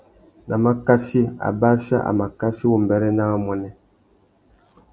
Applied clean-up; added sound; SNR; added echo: none; none; none; none.